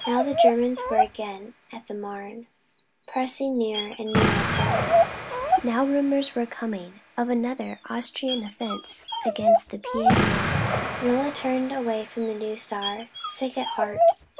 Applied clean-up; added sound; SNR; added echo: none; Explosion + Dog; -2 dB; none.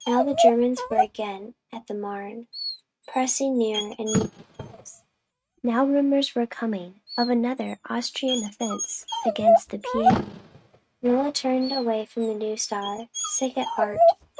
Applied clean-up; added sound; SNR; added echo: neural mask model RNNoise.